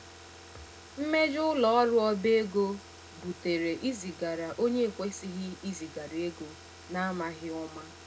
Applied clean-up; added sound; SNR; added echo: none; Car; 18 dB; reverberation time 0.2 s.